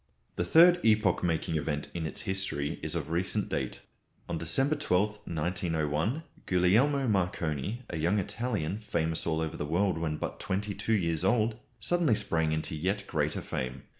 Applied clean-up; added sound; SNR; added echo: neural mask model Resemble Enhance denoiser.